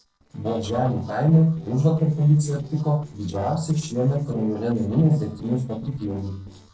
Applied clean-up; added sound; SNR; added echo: neural separator model SepFormer DNS4.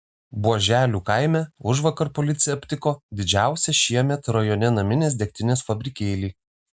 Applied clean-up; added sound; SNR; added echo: none; none; none; none.